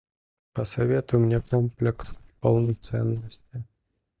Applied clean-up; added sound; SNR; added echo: neural mask model DeepFilterNet 3.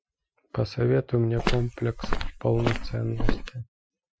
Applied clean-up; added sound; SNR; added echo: classical method Wiener filter.